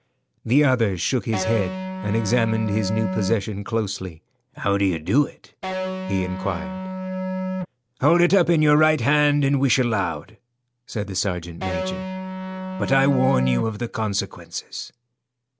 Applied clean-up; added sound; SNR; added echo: none; Electric guitar; 4 dB; none.